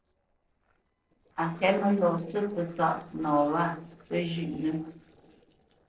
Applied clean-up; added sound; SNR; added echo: neural separator model SepFormer DNS4.